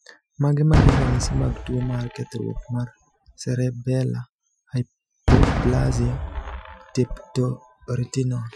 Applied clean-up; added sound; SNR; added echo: classical method Wiener filter.